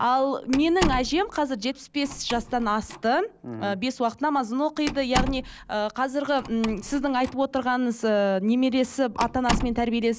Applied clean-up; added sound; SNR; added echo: none; Slam; 10 dB; none.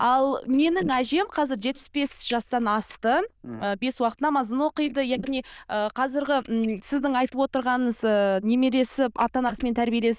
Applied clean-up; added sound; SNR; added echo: neural diffusion model UNIVERSE++.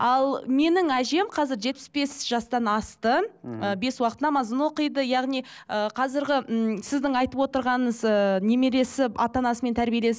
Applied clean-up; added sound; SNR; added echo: none; none; none; none.